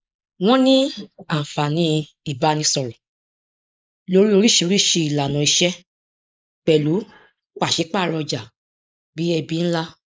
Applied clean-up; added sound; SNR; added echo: neural mask model Resemble Enhance denoiser.